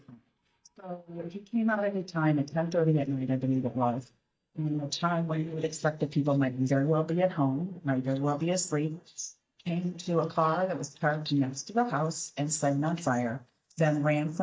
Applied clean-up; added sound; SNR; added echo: neural mask model DeepFilterNet 3.